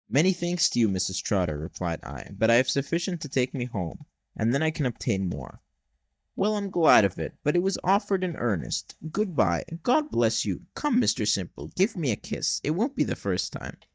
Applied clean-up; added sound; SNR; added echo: neural mask model DeepFilterNet 3.